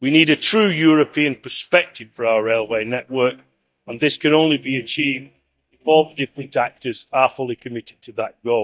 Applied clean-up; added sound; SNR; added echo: neural mask model DeepFilterNet 3.